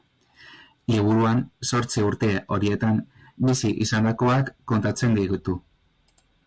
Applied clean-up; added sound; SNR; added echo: none; none; none; none.